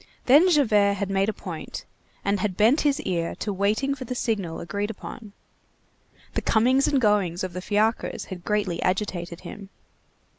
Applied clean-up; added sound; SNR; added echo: none; none; none; none.